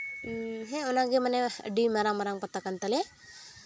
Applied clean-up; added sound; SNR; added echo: none; Piano; 19 dB; none.